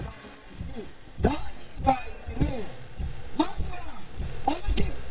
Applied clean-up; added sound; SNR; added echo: neural mask model DeepFilterNet 3.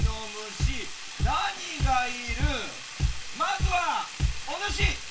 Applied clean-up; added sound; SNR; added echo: none; Sink (filling or washing); 12 dB; reverberation time 0.2 s.